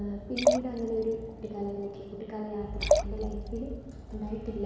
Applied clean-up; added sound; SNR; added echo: none; Liquid; -1 dB; reverberation time 1.2 s.